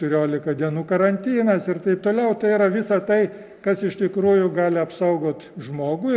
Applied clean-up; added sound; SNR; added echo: none; none; none; none.